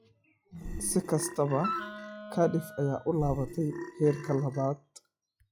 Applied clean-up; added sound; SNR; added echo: classical method log-MMSE.